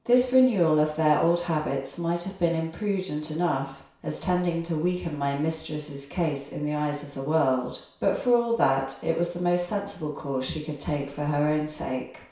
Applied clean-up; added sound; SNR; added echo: none; none; none; reverberation time 0.6 s.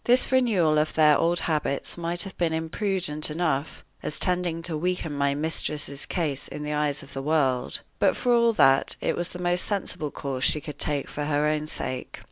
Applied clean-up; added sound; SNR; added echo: none; none; none; none.